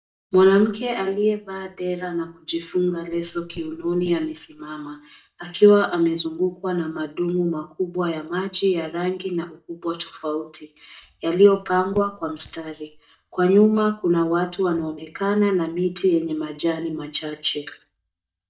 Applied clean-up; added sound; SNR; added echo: neural mask model DeepFilterNet 3.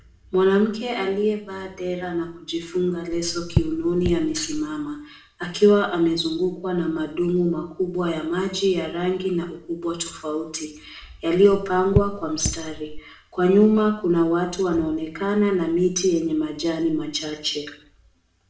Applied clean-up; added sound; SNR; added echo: none; Raindrop / Drip; 5 dB; reverberation time 0.5 s.